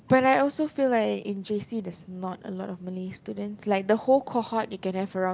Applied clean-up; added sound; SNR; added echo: none; none; none; none.